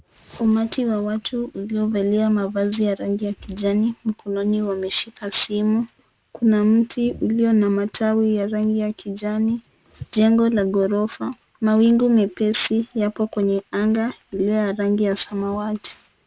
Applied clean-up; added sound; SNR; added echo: none; none; none; none.